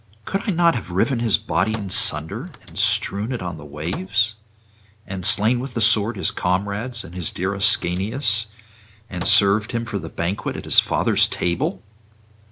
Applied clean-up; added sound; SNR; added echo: none; Microwave oven; 18 dB; none.